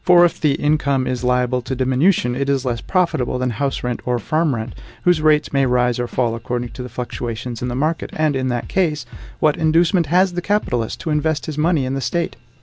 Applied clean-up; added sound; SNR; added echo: none; Drum / Drum kit; 17 dB; none.